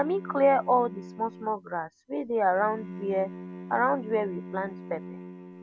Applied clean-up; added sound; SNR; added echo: none; Bowed string instrument; 13 dB; none.